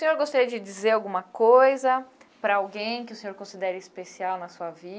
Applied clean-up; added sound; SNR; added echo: none; none; none; none.